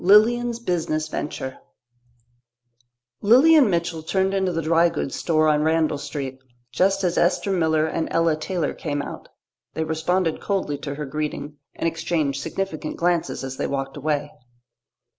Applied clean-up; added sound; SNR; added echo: none; none; none; none.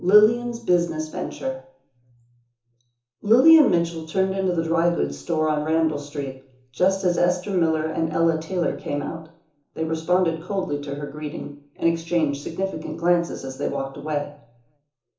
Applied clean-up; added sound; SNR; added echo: none; none; none; reverberation time 0.7 s.